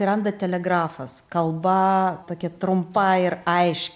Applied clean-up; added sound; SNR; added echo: none; none; none; none.